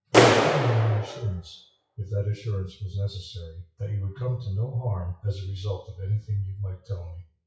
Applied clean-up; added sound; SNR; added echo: classical method WPE with log-MMSE.